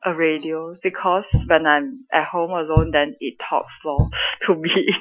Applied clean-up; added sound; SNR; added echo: classical method Wiener filter.